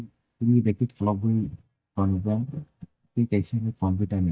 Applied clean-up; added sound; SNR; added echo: neural mask model DeepFilterNet 3.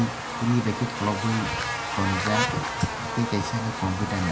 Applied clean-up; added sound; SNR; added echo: none; Buzz; 3 dB; reverberation time 0.4 s.